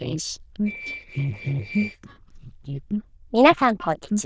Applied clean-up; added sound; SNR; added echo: neural diffusion model UNIVERSE++.